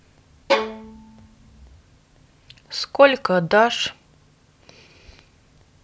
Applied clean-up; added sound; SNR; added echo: none; Bowed string instrument; 3 dB; none.